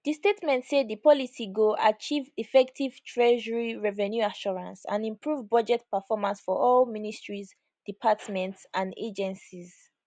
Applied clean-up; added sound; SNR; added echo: none; none; none; none.